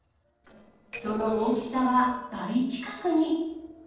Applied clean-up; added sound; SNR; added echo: neural separator model SepFormer DNS4.